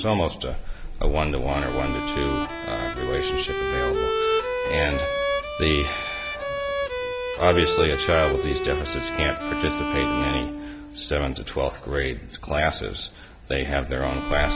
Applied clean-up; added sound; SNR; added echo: none; Bowed string instrument; 2 dB; none.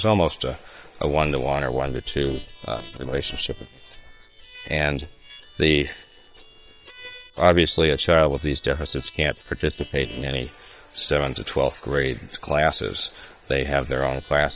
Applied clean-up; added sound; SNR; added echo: neural separator model SepFormer WHAM!.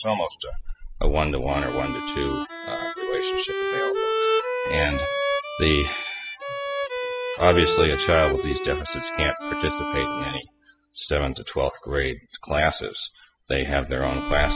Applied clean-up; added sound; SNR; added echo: classical method spectral subtraction.